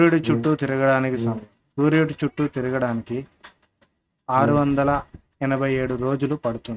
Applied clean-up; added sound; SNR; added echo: neural mask model RNNoise.